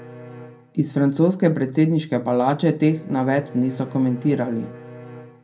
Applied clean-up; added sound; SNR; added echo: none; Bowed string instrument; 20 dB; reverberation time 0.2 s.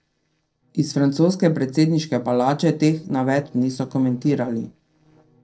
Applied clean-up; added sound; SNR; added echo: neural separator model SepFormer DNS4.